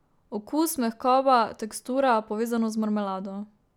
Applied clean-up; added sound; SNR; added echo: none; none; none; none.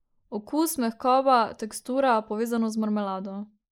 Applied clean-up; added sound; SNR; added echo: neural mask model Resemble Enhance denoiser.